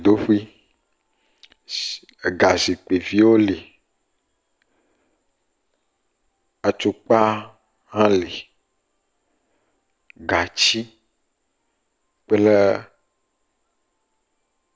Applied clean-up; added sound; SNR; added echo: none; none; none; none.